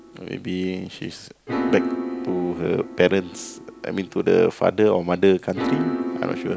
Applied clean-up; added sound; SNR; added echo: none; Piano; 7 dB; none.